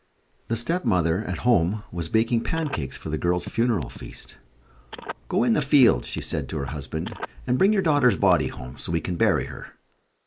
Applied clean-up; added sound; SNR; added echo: neural mask model Resemble Enhance denoiser.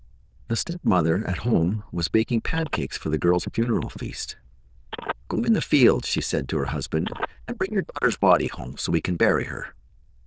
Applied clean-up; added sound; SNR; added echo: neural diffusion model UNIVERSE++.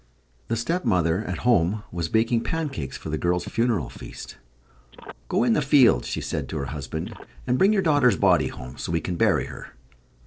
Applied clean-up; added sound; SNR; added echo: neural separator model SepFormer DNS4.